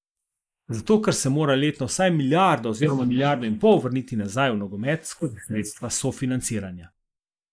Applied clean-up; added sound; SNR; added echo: neural mask model Resemble Enhance denoiser.